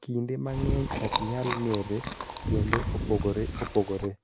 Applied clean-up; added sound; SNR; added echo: none; Chewing, mastication; 1 dB; none.